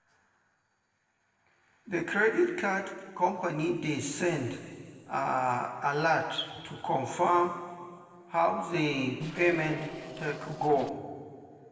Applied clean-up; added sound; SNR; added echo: neural separator model SepFormer DNS4.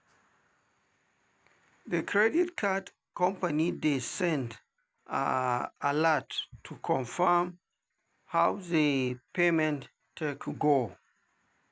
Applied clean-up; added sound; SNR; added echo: none; none; none; none.